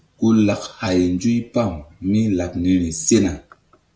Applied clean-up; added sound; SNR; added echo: none; none; none; none.